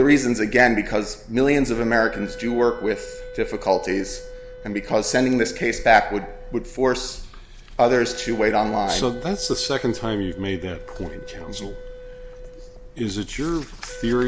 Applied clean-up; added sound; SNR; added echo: none; Wind instrument, woodwind instrument; 17 dB; none.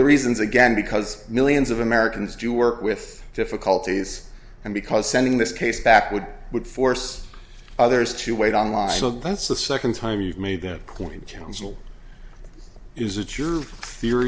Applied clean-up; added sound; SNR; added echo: none; none; none; none.